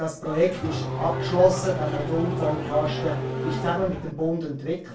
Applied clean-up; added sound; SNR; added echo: none; Race car, auto racing / Engine starting; 4 dB; reverberation time 0.3 s.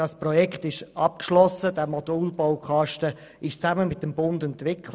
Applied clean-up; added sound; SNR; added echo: none; none; none; none.